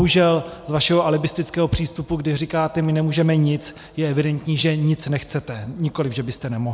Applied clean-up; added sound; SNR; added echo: none; none; none; none.